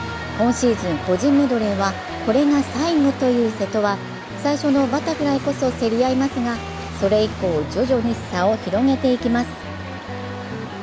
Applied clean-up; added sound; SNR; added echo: none; Guitar; 12 dB; none.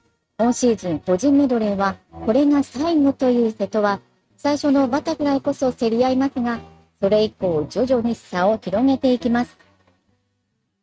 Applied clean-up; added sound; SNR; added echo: neural mask model RNNoise.